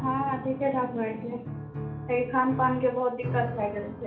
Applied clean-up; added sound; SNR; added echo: none; Piano; 8 dB; reverberation time 0.4 s.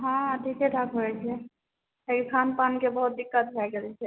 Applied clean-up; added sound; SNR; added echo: none; none; none; none.